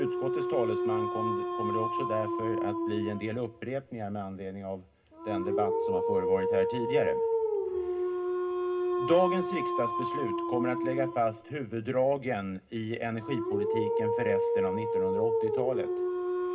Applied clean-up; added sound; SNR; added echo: none; Dog; -2 dB; reverberation time 0.2 s.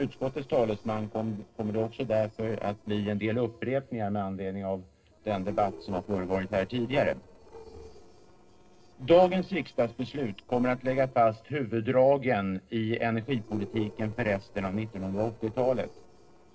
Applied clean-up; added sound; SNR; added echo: neural separator model SepFormer DNS4.